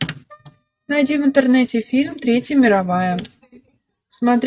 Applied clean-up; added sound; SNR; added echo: neural mask model RNNoise.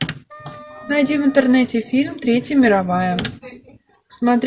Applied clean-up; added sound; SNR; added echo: none; Wind instrument, woodwind instrument; 20 dB; none.